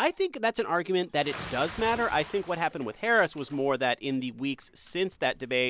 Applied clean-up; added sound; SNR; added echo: none; Bathtub (filling or washing) / Splash, splatter; 18 dB; none.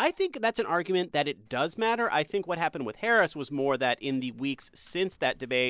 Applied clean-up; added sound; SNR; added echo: none; none; none; none.